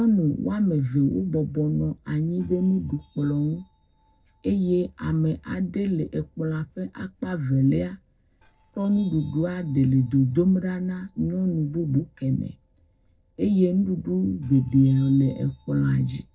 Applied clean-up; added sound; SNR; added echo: neural separator model SepFormer DNS4.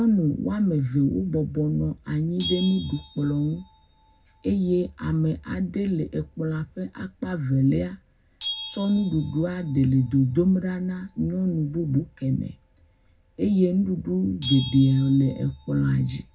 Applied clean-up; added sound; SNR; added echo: none; Bell; 12 dB; reverberation time 0.3 s.